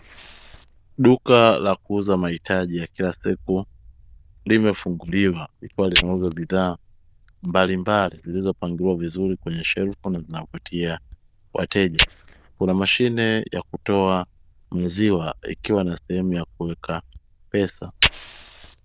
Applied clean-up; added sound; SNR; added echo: neural diffusion model UNIVERSE++.